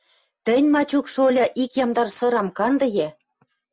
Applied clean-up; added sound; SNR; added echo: none; none; none; none.